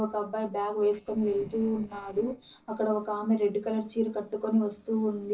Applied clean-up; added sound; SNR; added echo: neural separator model SepFormer DNS4.